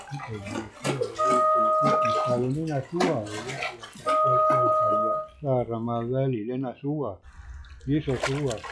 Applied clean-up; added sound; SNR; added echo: classical method log-MMSE.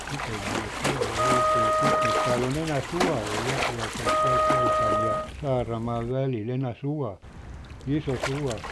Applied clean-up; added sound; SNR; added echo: none; Splash, splatter + Wind instrument, woodwind instrument; -3 dB; none.